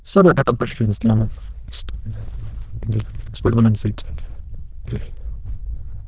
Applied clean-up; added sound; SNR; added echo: neural diffusion model UNIVERSE++.